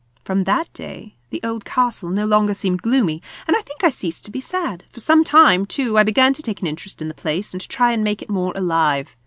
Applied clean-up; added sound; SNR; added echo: none; none; none; none.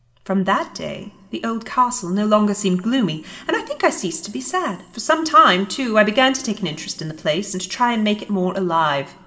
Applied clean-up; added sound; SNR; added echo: none; none; none; reverberation time 2.1 s.